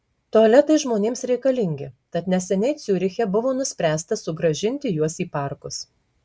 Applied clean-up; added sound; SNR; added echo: none; none; none; none.